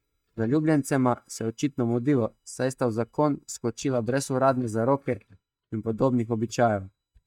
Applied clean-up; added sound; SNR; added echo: neural mask model DeepFilterNet 3.